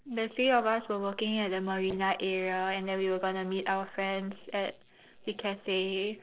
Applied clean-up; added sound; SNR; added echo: neural separator model SepFormer DNS4.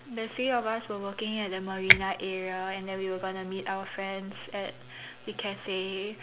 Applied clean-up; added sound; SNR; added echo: none; Finger snapping; -4 dB; none.